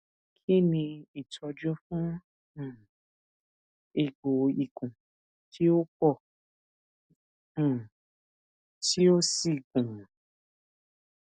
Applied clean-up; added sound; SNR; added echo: none; none; none; none.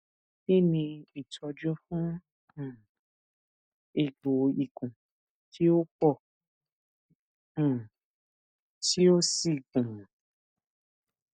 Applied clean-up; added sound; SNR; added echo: neural mask model DeepFilterNet 3.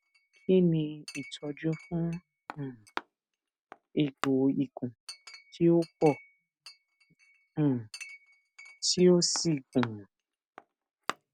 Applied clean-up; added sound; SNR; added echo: none; Chink, clink; 16 dB; none.